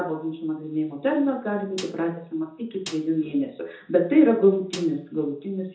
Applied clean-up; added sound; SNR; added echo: none; Snare drum; 18 dB; reverberation time 0.5 s.